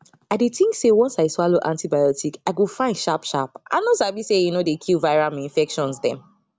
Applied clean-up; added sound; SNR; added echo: none; none; none; none.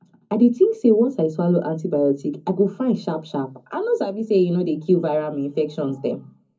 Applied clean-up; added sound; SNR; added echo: none; none; none; reverberation time 0.4 s.